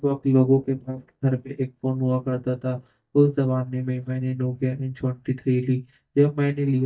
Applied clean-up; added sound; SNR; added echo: neural mask model DeepFilterNet 3.